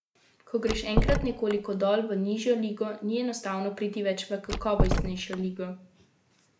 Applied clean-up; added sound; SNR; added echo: none; Door; -1 dB; none.